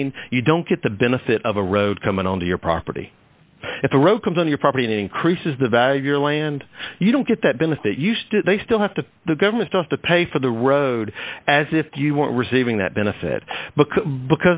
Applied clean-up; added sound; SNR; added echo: none; none; none; none.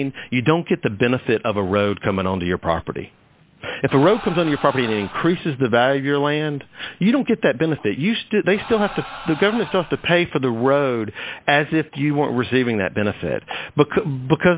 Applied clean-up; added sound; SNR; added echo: none; Crowd; 14 dB; none.